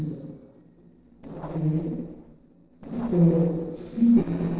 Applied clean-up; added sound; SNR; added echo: neural separator model SepFormer DNS4.